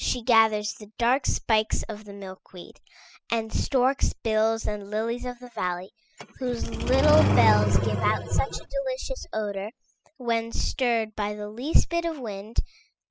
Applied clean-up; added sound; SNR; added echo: classical method spectral subtraction.